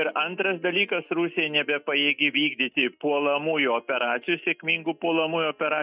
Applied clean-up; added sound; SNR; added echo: neural mask model DeepFilterNet 3.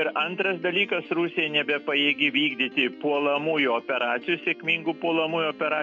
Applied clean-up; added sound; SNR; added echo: none; Piano; 18 dB; none.